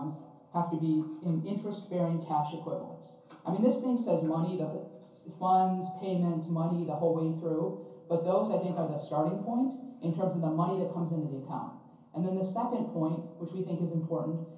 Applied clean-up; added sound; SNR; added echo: none; none; none; reverberation time 0.6 s.